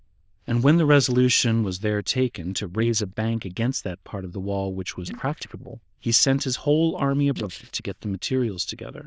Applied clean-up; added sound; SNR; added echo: neural diffusion model UNIVERSE++.